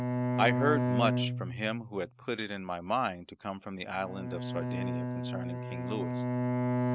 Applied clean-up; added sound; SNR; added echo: neural mask model RNNoise.